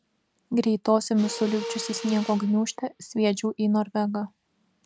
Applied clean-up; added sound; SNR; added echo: none; Mechanisms; 14 dB; none.